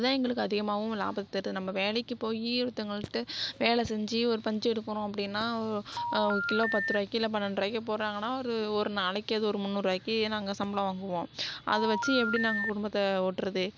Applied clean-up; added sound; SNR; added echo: none; Telephone; 3 dB; none.